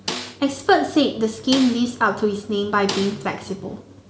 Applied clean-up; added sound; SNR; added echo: none; Snare drum; 12 dB; none.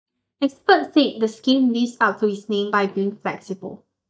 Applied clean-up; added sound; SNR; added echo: neural mask model DeepFilterNet 3.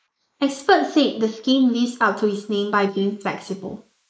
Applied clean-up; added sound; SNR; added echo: neural mask model Resemble Enhance denoiser.